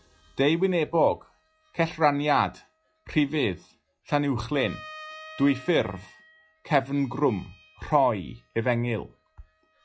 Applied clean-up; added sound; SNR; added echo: classical method log-MMSE.